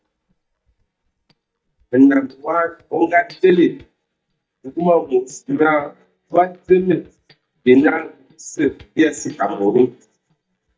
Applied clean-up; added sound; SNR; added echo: neural mask model DeepFilterNet 3.